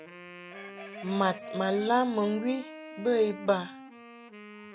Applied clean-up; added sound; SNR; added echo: none; Chicken, rooster + Wind instrument, woodwind instrument; 13 dB; none.